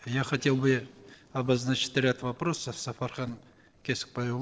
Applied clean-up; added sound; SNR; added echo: neural separator model SepFormer DNS4.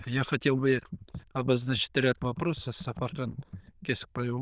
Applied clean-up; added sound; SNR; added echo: neural diffusion model UNIVERSE++.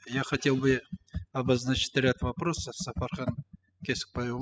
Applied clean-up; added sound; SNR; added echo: classical method spectral subtraction.